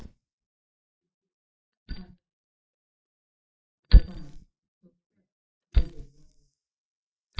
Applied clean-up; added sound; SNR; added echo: neural mask model DeepFilterNet 3.